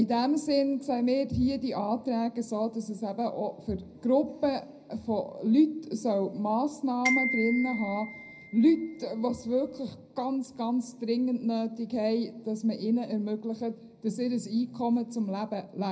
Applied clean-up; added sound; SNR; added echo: none; Glockenspiel; 6 dB; reverberation time 0.4 s.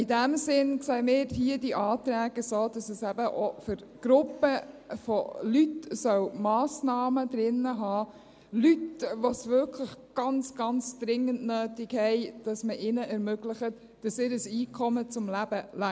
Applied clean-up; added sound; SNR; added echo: none; none; none; none.